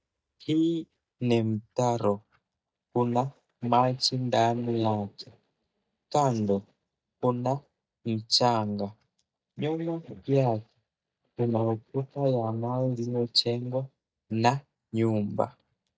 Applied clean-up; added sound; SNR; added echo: neural mask model DeepFilterNet 3.